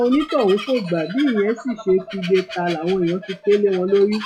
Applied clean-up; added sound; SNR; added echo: classical method log-MMSE.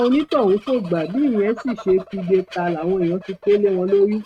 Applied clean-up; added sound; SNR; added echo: neural mask model RNNoise.